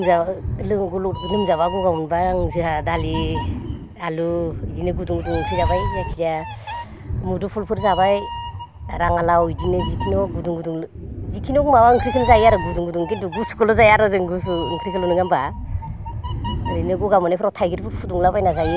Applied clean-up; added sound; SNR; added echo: none; Meow; 7 dB; none.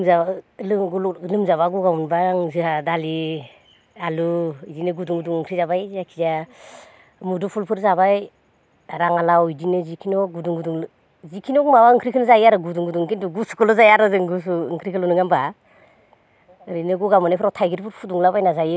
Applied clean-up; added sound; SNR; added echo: none; none; none; none.